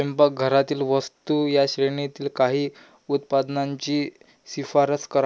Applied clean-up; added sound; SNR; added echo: none; none; none; none.